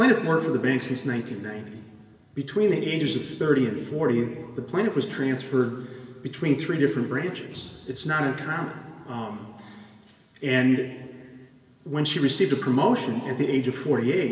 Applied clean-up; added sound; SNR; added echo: none; none; none; reverberation time 2.0 s.